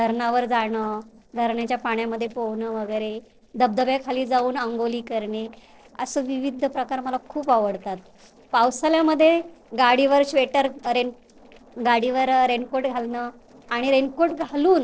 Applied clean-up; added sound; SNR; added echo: neural separator model SepFormer DNS4.